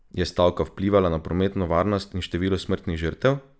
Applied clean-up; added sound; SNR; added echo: none; none; none; none.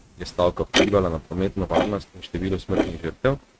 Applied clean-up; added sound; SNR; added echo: neural mask model RNNoise.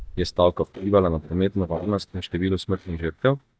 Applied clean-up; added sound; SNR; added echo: neural mask model DeepFilterNet 3.